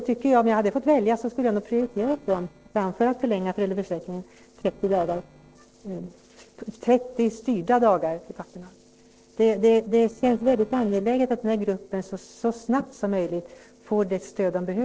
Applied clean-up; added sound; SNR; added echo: neural separator model SepFormer DNS4.